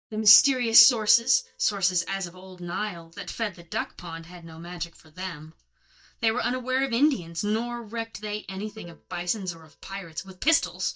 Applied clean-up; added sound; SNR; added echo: neural mask model DeepFilterNet 3.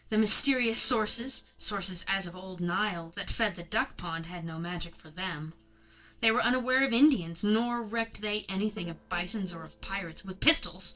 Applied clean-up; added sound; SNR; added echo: neural separator model SepFormer DNS4.